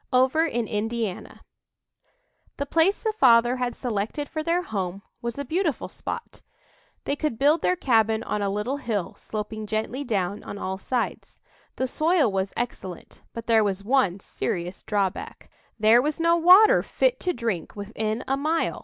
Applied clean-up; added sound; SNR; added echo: none; none; none; none.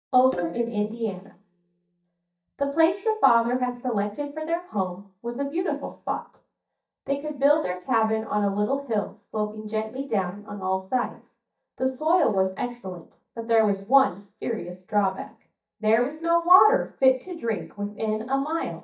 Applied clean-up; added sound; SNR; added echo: neural mask model DeepFilterNet 3.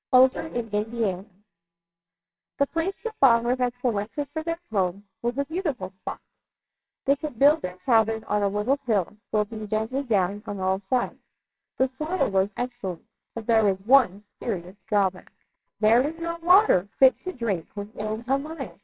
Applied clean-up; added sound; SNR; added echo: neural separator model SepFormer WHAMR!.